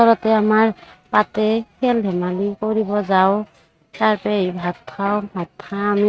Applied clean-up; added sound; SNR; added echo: neural mask model RNNoise.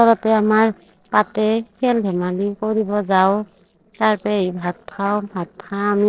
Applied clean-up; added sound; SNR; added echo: neural separator model SepFormer DNS4.